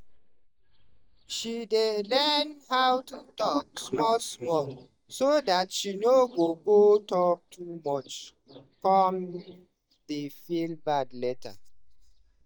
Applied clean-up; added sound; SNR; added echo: neural mask model DeepFilterNet 3.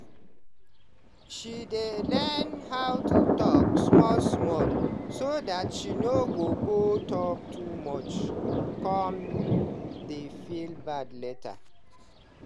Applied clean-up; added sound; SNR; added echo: none; Thunder; -4 dB; none.